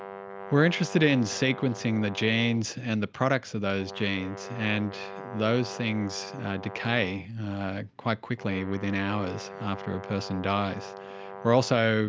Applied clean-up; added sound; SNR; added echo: none; Brass instrument; 14 dB; none.